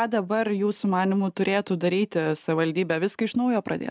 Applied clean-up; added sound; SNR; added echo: none; none; none; none.